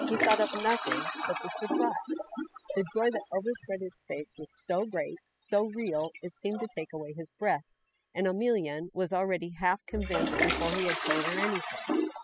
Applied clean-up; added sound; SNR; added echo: classical method spectral subtraction.